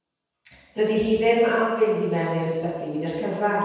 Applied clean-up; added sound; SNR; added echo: none; none; none; reverberation time 1.2 s.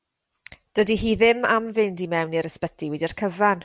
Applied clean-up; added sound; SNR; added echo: none; none; none; none.